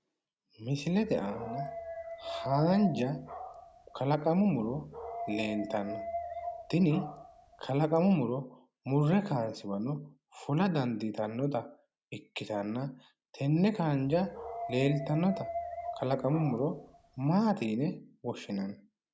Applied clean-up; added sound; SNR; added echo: none; Dog; 10 dB; none.